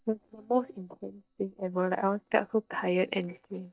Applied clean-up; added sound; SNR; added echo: neural mask model DeepFilterNet 3.